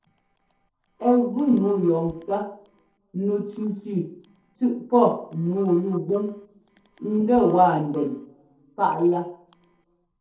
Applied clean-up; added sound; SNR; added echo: neural separator model SepFormer DNS4.